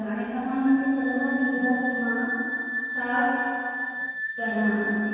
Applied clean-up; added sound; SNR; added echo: none; Wind instrument, woodwind instrument; 5 dB; reverberation time 2.1 s.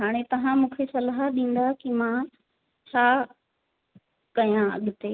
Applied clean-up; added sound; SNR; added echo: none; none; none; none.